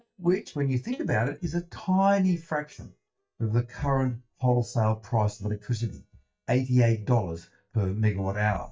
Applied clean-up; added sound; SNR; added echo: neural mask model DeepFilterNet 3.